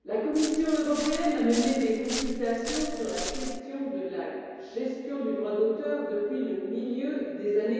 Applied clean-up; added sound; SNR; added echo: none; Walk, footsteps; 8 dB; reverberation time 2.2 s.